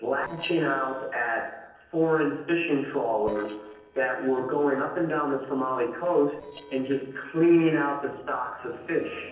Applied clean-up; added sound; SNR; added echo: neural separator model SepFormer DNS4.